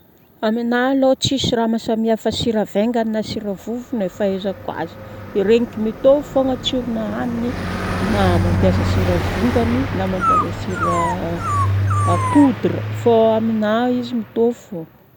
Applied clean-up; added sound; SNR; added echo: none; Dog + Car passing by; 4 dB; none.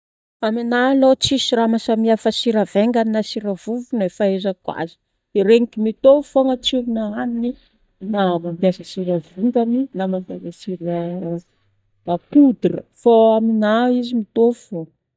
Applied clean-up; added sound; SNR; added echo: neural mask model DeepFilterNet 3.